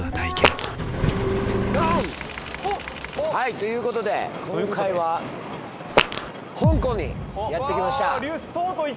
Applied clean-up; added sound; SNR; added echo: none; Fart + Engine; -3 dB; none.